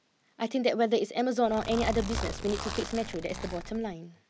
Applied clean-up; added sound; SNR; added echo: none; Zipper (clothing); 7 dB; none.